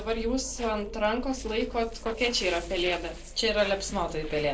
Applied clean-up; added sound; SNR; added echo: neural separator model SepFormer DNS4.